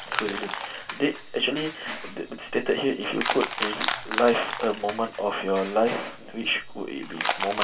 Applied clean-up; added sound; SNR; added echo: none; Crushing; 6 dB; reverberation time 0.2 s.